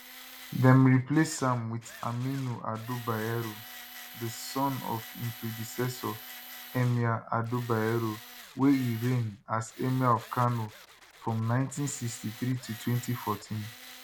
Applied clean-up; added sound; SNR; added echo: none; Tools; 17 dB; none.